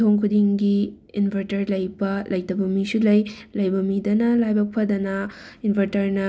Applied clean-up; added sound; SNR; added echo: none; none; none; none.